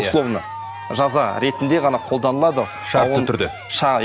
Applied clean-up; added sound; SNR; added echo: none; Cheering; 13 dB; none.